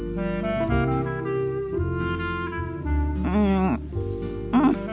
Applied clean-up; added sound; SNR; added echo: none; none; none; none.